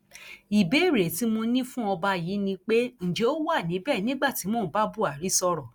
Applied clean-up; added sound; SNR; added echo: none; none; none; none.